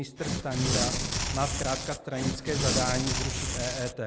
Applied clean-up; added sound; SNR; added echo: none; Tearing; -2 dB; none.